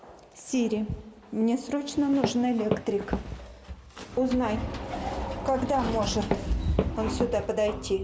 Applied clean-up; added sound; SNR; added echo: none; Walk, footsteps; 5 dB; none.